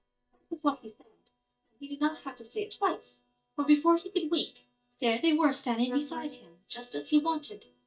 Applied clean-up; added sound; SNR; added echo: neural mask model DeepFilterNet 3.